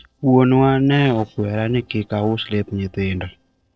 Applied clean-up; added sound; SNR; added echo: neural separator model SepFormer DNS4.